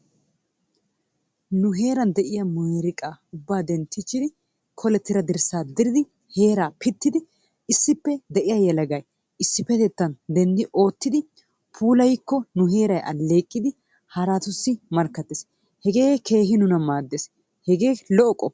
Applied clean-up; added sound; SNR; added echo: none; none; none; none.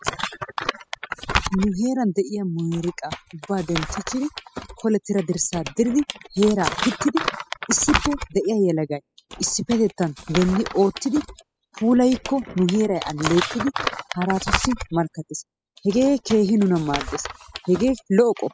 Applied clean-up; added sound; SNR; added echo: classical method spectral subtraction.